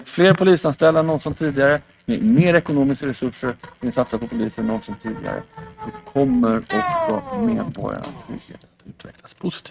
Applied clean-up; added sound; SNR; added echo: neural mask model RNNoise.